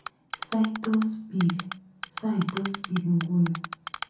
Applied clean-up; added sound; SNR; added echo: none; Typing; 11 dB; reverberation time 0.6 s.